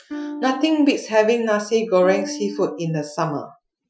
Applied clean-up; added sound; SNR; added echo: classical method Wiener filter.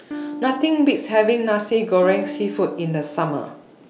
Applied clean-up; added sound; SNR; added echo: none; Electric guitar / Strum; 13 dB; none.